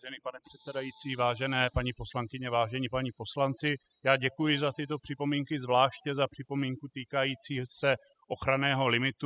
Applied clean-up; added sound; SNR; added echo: classical method spectral subtraction.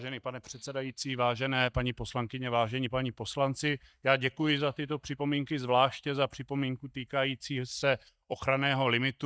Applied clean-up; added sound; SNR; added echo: neural mask model DeepFilterNet 3.